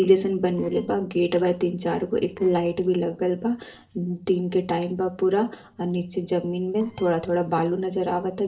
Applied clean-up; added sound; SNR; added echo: neural separator model SepFormer DNS4.